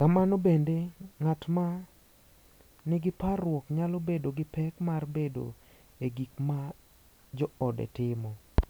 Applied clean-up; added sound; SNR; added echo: none; none; none; none.